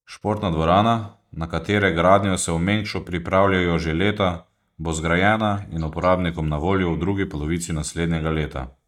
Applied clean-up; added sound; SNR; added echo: neural mask model DeepFilterNet 3.